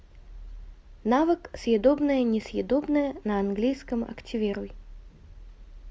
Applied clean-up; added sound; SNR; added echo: none; none; none; none.